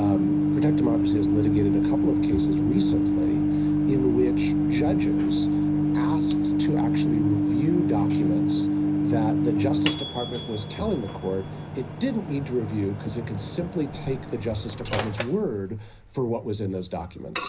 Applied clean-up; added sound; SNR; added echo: none; Microwave oven; -5 dB; reverberation time 0.5 s.